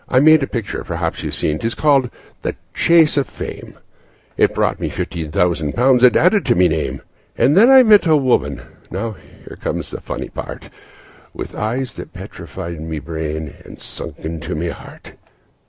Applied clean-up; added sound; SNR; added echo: none; none; none; none.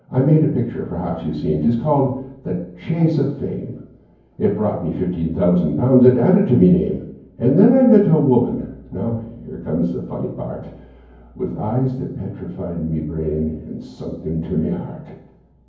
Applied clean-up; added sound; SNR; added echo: none; none; none; reverberation time 0.9 s.